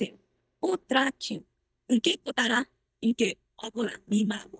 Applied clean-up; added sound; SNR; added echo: neural mask model DeepFilterNet 3.